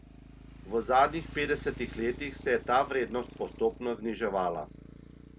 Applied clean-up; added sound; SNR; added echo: none; Motorcycle; 15 dB; none.